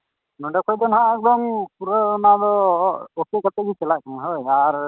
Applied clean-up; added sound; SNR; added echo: none; none; none; none.